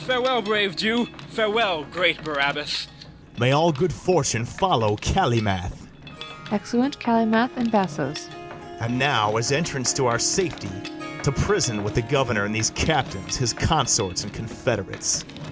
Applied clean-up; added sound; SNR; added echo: none; Harp + Mechanisms; 14 dB; none.